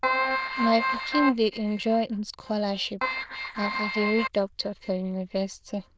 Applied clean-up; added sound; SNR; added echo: neural diffusion model UNIVERSE++.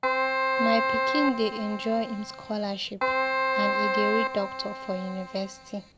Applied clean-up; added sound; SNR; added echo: none; Keyboard (musical); -2 dB; none.